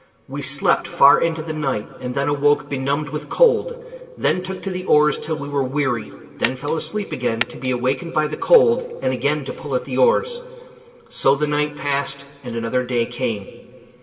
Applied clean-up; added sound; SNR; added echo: none; Glass; 11 dB; reverberation time 2.8 s.